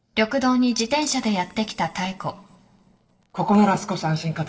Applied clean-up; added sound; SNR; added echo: neural separator model SepFormer DNS4.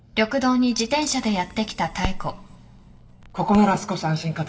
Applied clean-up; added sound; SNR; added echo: none; Crackle; 12 dB; reverberation time 3.0 s.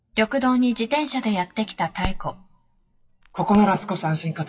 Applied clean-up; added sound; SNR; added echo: classical method WPE with log-MMSE.